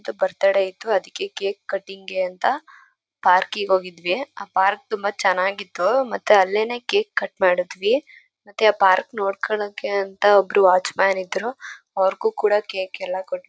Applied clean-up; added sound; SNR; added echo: none; none; none; none.